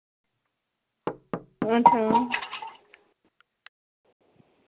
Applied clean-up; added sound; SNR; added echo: none; Knock / Wood; 10 dB; none.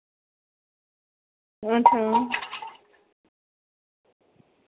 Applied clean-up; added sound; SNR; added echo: none; none; none; none.